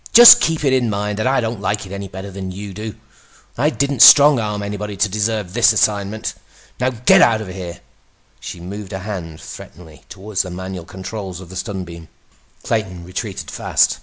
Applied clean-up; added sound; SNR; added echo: none; none; none; none.